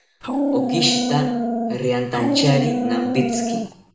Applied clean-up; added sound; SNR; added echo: none; Dog; -1 dB; reverberation time 0.7 s.